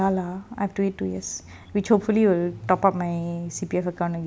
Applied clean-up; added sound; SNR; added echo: none; none; none; none.